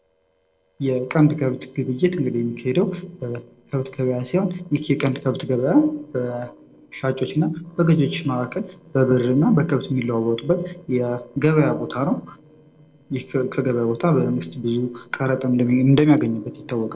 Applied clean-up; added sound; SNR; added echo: neural separator model SepFormer DNS4.